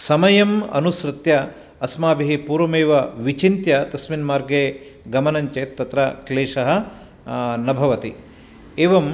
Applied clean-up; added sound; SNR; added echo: none; none; none; none.